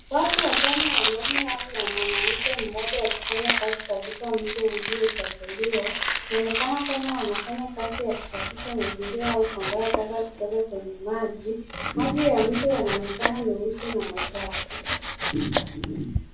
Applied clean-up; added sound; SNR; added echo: none; Domestic sounds, home sounds; 2 dB; reverberation time 0.4 s.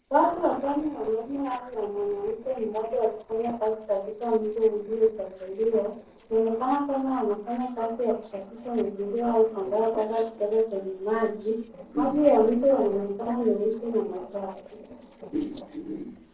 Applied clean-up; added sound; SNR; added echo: neural separator model SepFormer DNS4.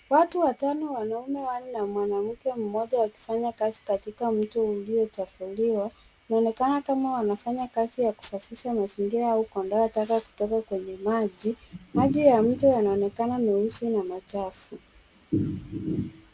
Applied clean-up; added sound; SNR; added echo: none; none; none; none.